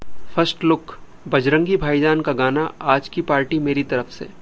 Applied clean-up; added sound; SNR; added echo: none; none; none; none.